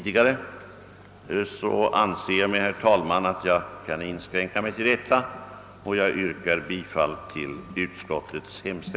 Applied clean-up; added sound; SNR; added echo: none; none; none; none.